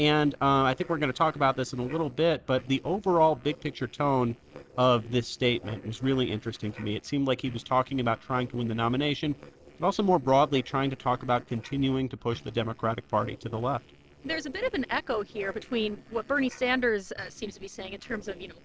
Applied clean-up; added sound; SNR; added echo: neural separator model SepFormer DNS4.